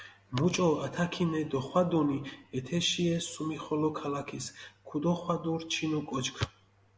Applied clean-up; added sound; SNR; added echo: none; none; none; none.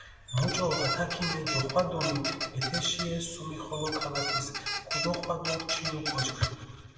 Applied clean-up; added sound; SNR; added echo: none; Squeak; 3 dB; reverberation time 1.7 s.